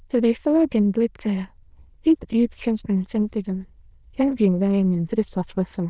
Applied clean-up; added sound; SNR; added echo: neural diffusion model UNIVERSE++.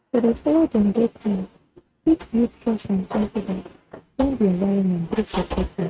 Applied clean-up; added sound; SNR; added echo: neural mask model RNNoise.